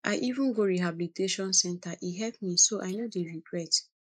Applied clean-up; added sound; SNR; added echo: neural mask model Resemble Enhance denoiser.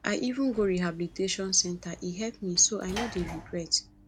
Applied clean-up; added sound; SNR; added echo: none; Sliding door / Slam; 15 dB; none.